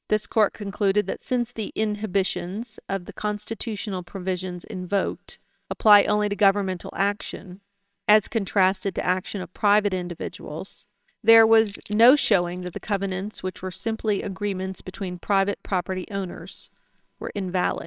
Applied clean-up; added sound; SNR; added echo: neural separator model SepFormer WHAMR!.